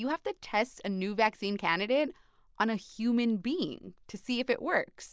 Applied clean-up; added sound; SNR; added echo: none; none; none; none.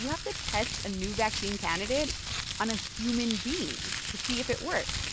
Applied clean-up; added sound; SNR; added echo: none; Crumpling, crinkling; 2 dB; none.